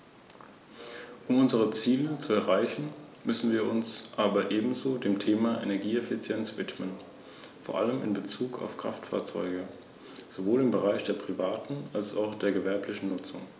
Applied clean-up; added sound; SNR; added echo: none; none; none; none.